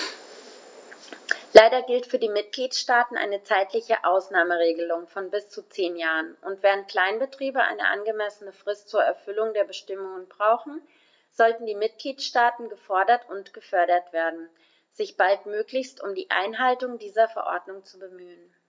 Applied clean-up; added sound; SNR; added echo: none; none; none; none.